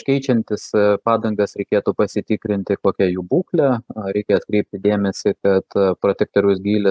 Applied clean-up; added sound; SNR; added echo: none; none; none; none.